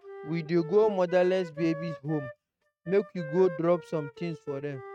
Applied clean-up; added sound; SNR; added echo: neural mask model RNNoise.